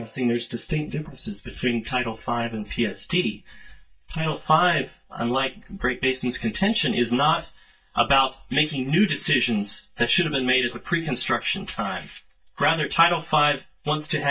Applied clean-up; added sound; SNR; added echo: neural mask model DeepFilterNet 3.